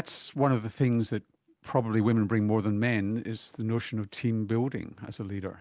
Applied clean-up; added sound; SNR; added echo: none; none; none; none.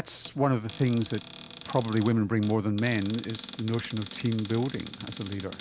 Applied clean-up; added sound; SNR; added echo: none; Cupboard open or close; 15 dB; none.